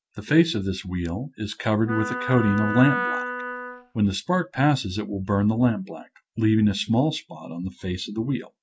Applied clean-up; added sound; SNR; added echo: none; Wind instrument, woodwind instrument; 6 dB; none.